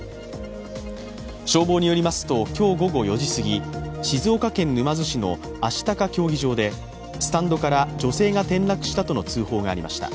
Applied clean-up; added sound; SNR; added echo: none; Wind instrument, woodwind instrument; 13 dB; none.